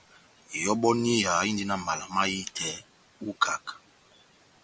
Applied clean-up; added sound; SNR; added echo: none; none; none; none.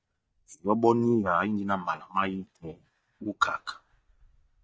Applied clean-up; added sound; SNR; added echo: neural mask model DeepFilterNet 3.